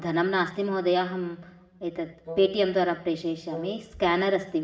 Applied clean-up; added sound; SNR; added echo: none; Wind instrument, woodwind instrument; 14 dB; reverberation time 1.5 s.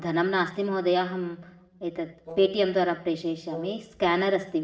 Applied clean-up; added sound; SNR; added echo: neural separator model SepFormer DNS4.